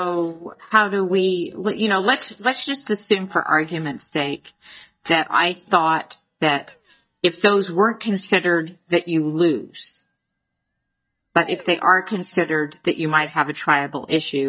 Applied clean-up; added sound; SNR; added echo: neural mask model DeepFilterNet 3.